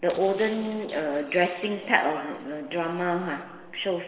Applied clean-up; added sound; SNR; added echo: neural separator model SepFormer DNS4.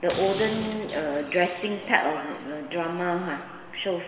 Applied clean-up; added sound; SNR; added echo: none; Slam; 13 dB; reverberation time 2.7 s.